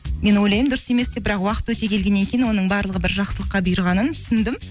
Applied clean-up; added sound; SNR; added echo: none; none; none; none.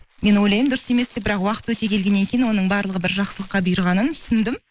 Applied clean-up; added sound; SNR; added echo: neural mask model Resemble Enhance denoiser.